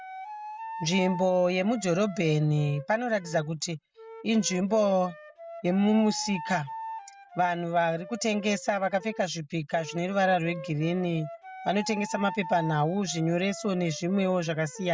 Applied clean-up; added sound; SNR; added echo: none; Wind instrument, woodwind instrument; 14 dB; none.